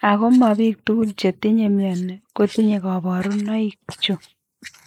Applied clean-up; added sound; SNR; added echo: neural mask model Resemble Enhance denoiser.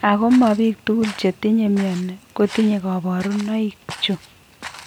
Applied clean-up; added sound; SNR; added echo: none; Walk, footsteps; 19 dB; none.